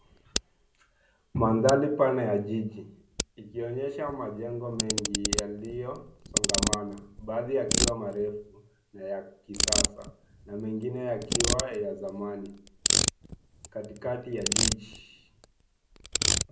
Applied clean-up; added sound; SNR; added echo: none; Ratchet, pawl; 0 dB; reverberation time 0.4 s.